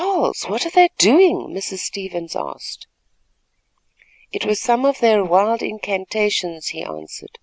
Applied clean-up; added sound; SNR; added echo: none; none; none; none.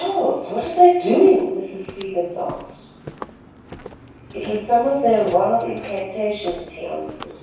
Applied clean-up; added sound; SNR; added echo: none; Walk, footsteps; 19 dB; reverberation time 0.7 s.